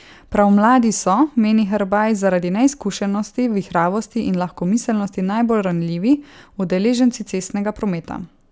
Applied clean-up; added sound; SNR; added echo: none; none; none; none.